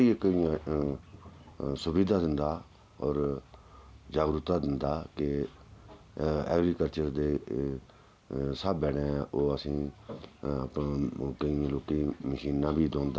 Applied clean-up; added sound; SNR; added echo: none; none; none; none.